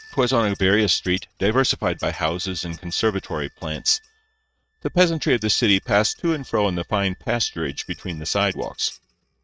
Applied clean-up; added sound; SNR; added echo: neural mask model RNNoise.